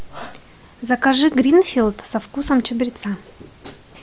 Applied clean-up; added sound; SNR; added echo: none; none; none; none.